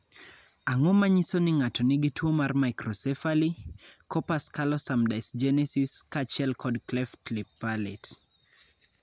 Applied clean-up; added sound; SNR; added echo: none; none; none; none.